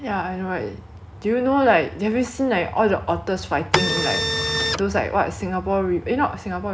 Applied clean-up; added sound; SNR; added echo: none; Printer; -1 dB; none.